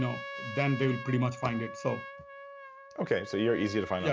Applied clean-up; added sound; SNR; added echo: none; Trumpet; 11 dB; none.